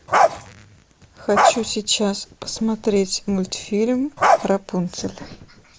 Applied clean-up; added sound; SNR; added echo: none; Bark; -3 dB; none.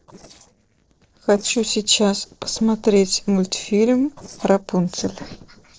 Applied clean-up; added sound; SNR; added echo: neural separator model SepFormer DNS4.